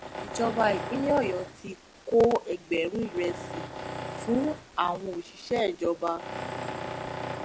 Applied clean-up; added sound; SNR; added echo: none; Tools; 9 dB; none.